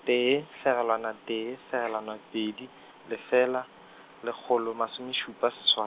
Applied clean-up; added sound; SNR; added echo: none; none; none; none.